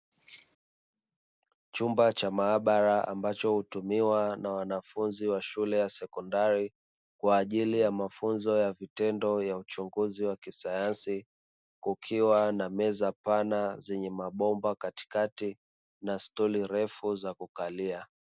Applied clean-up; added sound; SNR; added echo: none; Keys jangling; 9 dB; none.